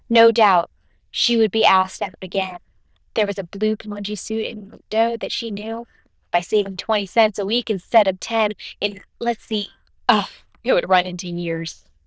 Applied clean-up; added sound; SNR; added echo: neural diffusion model UNIVERSE++.